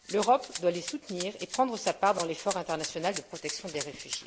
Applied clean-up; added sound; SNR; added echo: none; Rattle (instrument); 11 dB; none.